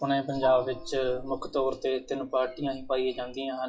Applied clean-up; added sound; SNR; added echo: classical method WPE with log-MMSE.